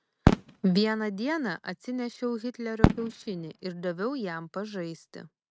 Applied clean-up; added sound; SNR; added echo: neural mask model RNNoise.